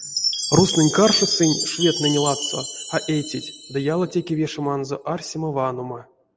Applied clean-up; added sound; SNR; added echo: none; Chime; 6 dB; none.